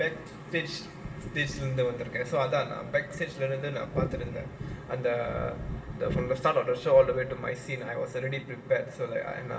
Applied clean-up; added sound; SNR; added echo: none; none; none; reverberation time 0.8 s.